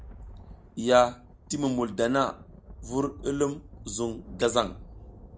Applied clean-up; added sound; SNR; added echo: none; Thunder + Squeak; 17 dB; none.